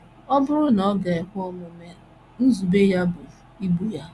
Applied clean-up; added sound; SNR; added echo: none; none; none; none.